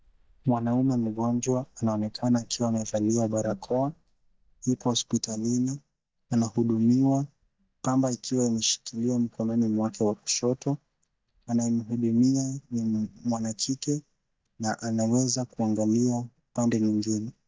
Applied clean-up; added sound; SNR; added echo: neural mask model DeepFilterNet 3.